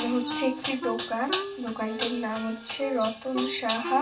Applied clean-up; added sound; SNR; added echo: none; Wind instrument, woodwind instrument; 8 dB; reverberation time 0.2 s.